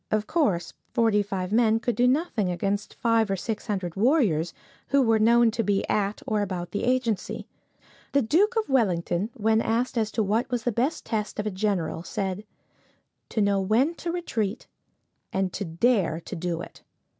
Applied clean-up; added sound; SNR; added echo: none; none; none; none.